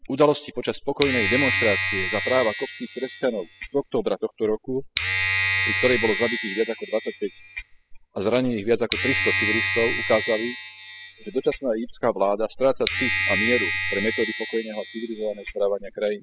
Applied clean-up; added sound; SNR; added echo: classical method spectral subtraction.